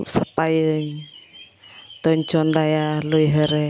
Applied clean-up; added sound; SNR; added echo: none; none; none; none.